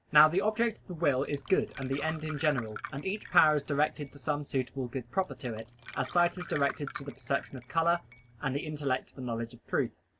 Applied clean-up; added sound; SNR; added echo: none; Glass; 15 dB; none.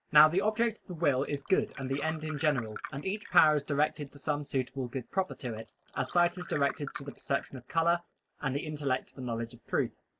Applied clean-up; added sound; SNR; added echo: neural mask model Resemble Enhance denoiser.